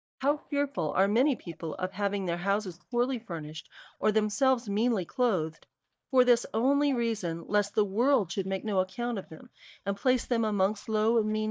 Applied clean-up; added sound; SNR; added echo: neural mask model DeepFilterNet 3.